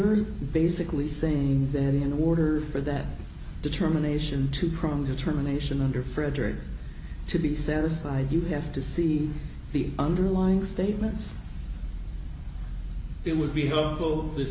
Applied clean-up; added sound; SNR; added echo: none; none; none; none.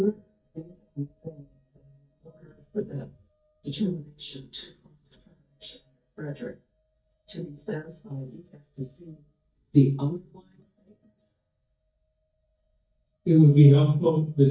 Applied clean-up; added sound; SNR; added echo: neural mask model DeepFilterNet 3.